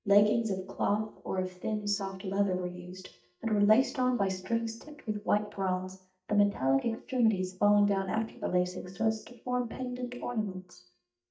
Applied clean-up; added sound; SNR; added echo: neural mask model DeepFilterNet 3.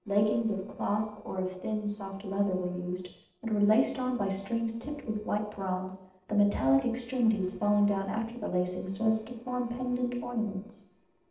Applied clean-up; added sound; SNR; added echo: neural separator model SepFormer DNS4.